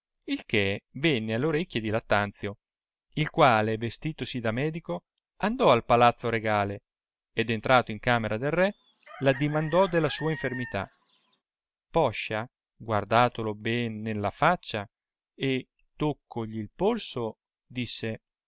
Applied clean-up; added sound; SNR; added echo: none; Chicken, rooster; 16 dB; none.